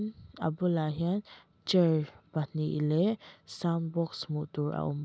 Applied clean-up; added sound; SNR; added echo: none; none; none; none.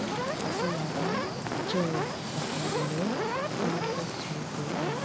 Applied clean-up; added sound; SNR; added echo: none; Fire; -4 dB; none.